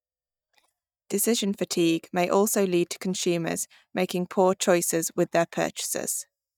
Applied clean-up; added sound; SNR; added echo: neural mask model DeepFilterNet 3.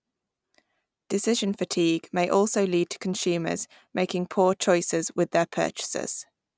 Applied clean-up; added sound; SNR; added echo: none; none; none; none.